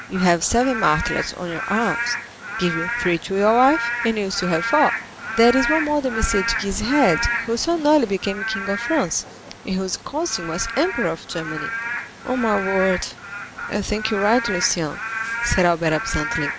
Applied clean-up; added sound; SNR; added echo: none; Rain / Frog; 6 dB; none.